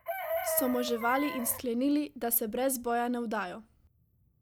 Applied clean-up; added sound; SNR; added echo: none; Chicken, rooster; 8 dB; none.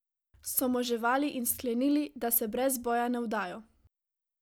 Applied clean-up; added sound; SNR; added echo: none; none; none; none.